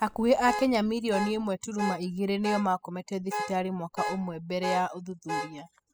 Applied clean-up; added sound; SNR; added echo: classical method spectral subtraction.